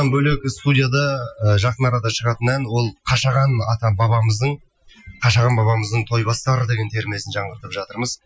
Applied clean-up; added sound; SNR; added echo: classical method Wiener filter.